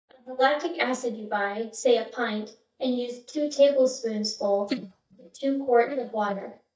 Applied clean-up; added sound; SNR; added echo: neural mask model DeepFilterNet 3.